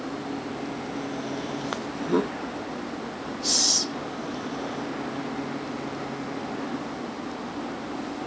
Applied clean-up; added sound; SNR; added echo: none; Wind instrument, woodwind instrument; 11 dB; none.